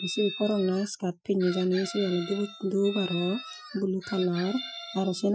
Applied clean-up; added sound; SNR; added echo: classical method Wiener filter.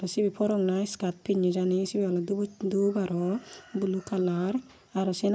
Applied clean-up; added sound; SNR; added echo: none; none; none; none.